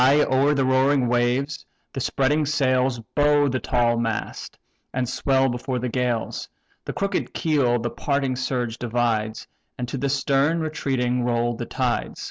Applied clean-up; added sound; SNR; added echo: none; none; none; none.